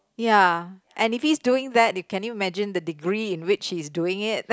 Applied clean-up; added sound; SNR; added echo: none; none; none; none.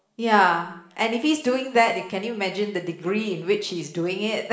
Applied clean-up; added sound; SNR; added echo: none; none; none; reverberation time 0.7 s.